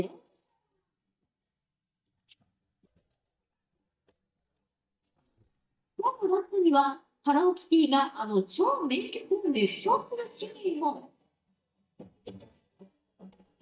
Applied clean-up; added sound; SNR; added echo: neural mask model DeepFilterNet 3.